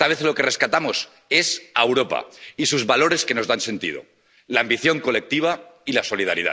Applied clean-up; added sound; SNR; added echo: none; none; none; none.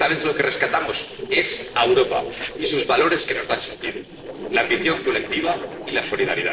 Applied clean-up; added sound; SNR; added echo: neural separator model SepFormer DNS4.